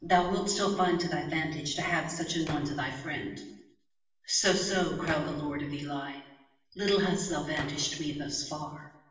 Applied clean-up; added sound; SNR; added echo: none; Gunshot, gunfire; 16 dB; reverberation time 0.7 s.